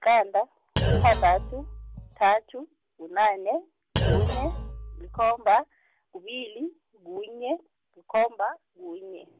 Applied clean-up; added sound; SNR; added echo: none; Thump, thud; 1 dB; none.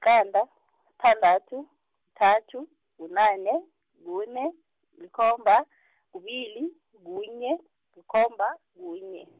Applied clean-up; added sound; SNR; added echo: none; none; none; none.